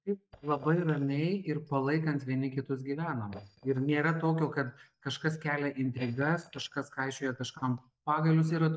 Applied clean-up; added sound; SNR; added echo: neural mask model DeepFilterNet 3.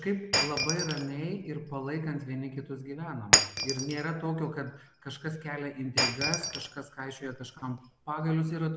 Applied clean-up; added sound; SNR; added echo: none; Shatter; -1 dB; none.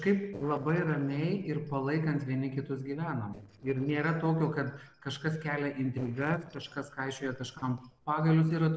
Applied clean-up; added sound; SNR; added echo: neural separator model SepFormer DNS4.